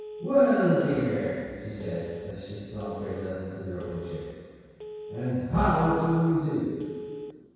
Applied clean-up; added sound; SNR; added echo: none; Telephone; 14 dB; reverberation time 2.0 s.